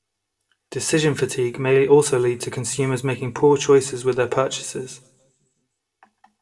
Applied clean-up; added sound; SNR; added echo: none; none; none; reverberation time 0.7 s.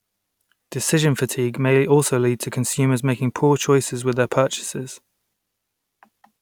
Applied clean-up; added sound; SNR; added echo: none; none; none; none.